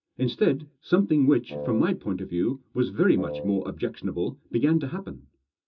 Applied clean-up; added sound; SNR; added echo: none; Wind instrument, woodwind instrument; 10 dB; reverberation time 0.2 s.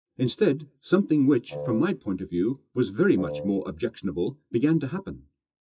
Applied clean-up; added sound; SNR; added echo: classical method WPE with log-MMSE.